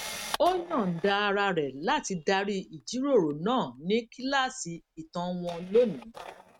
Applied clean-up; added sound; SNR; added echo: neural mask model RNNoise.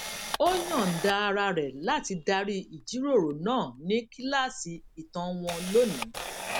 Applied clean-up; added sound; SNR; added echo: none; Camera; 11 dB; none.